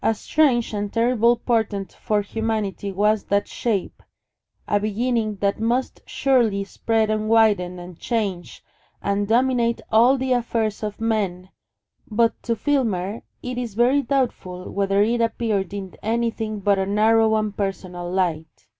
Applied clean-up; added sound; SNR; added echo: none; none; none; none.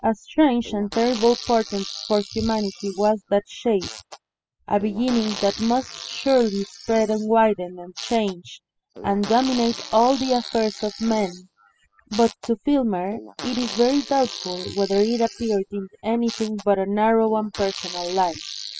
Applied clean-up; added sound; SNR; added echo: classical method spectral subtraction.